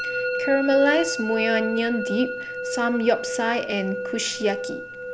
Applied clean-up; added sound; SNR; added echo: none; Musical instrument; 5 dB; none.